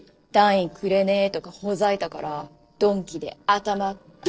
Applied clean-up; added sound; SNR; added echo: neural separator model SepFormer DNS4.